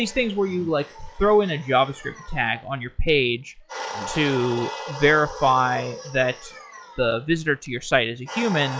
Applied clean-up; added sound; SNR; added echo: classical method log-MMSE.